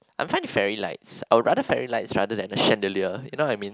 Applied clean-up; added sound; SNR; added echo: none; none; none; none.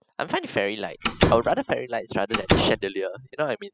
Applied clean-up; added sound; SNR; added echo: classical method spectral subtraction.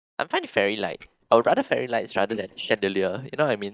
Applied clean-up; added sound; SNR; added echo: neural mask model DeepFilterNet 3.